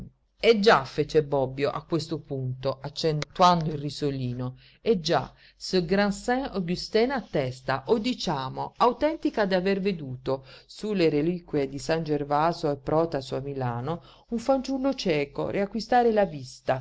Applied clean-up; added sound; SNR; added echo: none; none; none; none.